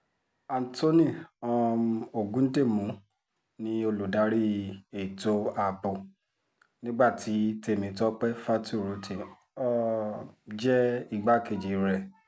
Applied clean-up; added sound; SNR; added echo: none; none; none; none.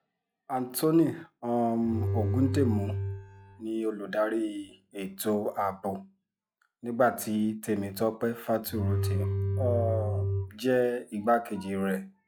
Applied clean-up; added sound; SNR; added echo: classical method log-MMSE.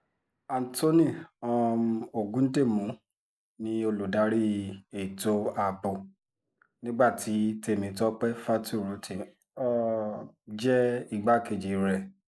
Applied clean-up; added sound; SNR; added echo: neural mask model Resemble Enhance denoiser.